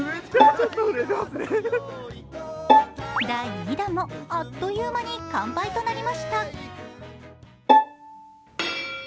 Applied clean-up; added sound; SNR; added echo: none; Bowed string instrument; -5 dB; none.